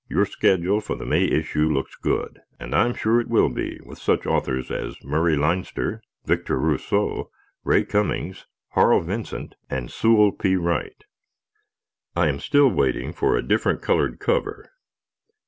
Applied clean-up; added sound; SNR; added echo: none; none; none; none.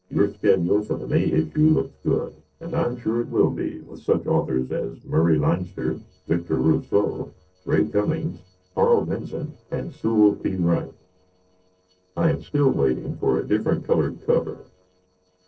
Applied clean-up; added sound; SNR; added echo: neural separator model SepFormer DNS4.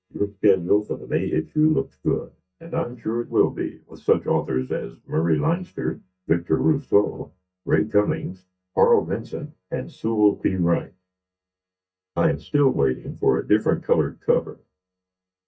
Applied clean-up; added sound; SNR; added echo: neural mask model DeepFilterNet 3.